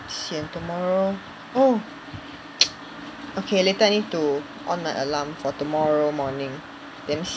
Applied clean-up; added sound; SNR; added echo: none; none; none; none.